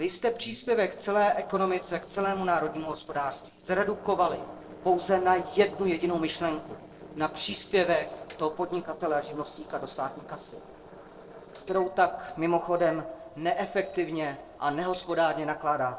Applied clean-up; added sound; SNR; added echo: neural separator model SepFormer DNS4.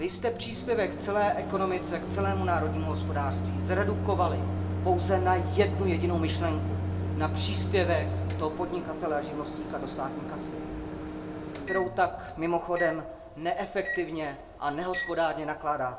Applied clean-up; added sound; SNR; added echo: none; Microwave oven; 2 dB; reverberation time 0.2 s.